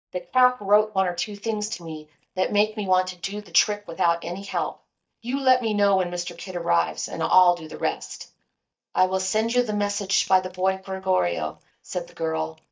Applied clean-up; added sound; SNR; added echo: neural mask model DeepFilterNet 3.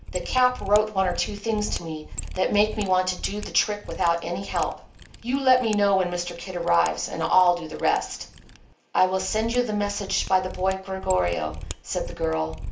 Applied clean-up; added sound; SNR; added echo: none; Mechanisms; 12 dB; reverberation time 0.3 s.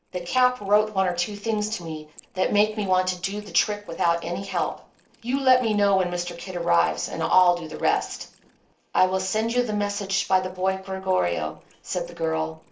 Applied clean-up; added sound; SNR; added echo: neural separator model SepFormer DNS4.